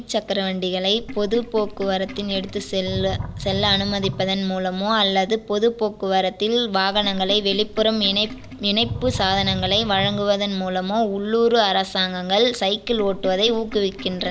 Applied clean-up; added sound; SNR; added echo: none; Sink (filling or washing); 13 dB; none.